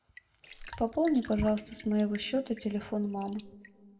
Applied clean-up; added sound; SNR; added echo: none; Raindrop / Drip; 19 dB; reverberation time 1.0 s.